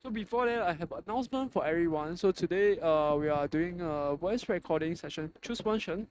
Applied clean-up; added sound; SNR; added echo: neural mask model RNNoise.